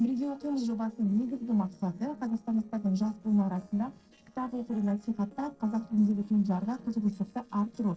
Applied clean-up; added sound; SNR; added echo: neural separator model SepFormer DNS4.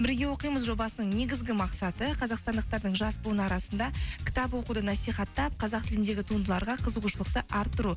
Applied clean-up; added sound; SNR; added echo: none; none; none; none.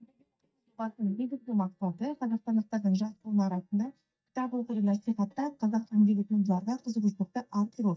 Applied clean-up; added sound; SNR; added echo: neural mask model DeepFilterNet 3.